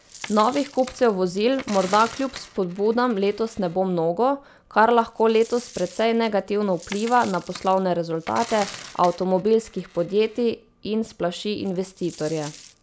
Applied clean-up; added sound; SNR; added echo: none; Coin (dropping); 19 dB; none.